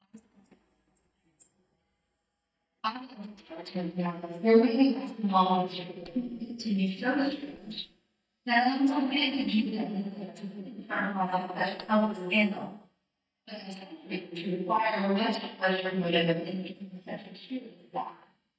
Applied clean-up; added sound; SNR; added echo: neural mask model DeepFilterNet 3.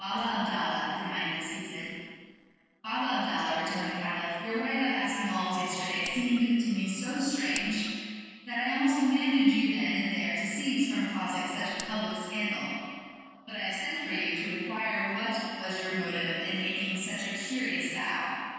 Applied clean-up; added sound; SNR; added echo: neural separator model SepFormer DNS4.